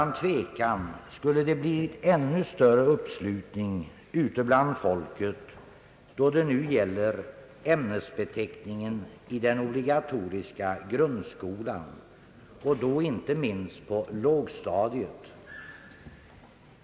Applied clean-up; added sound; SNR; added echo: none; none; none; none.